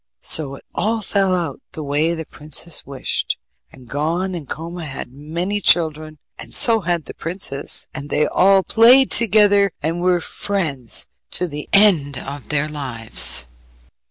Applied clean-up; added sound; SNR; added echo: none; none; none; none.